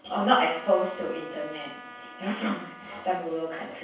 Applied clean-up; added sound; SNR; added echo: none; Trumpet; 17 dB; reverberation time 0.7 s.